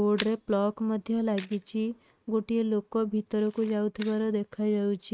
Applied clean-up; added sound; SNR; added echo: neural mask model RNNoise.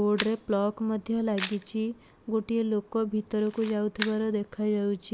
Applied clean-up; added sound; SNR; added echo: none; Camera; 15 dB; none.